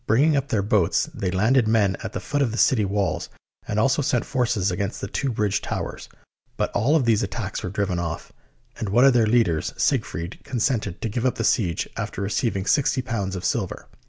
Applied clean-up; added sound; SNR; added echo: none; none; none; none.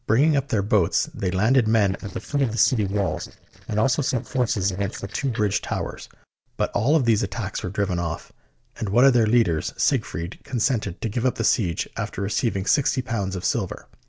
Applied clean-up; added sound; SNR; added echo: neural separator model SepFormer DNS4.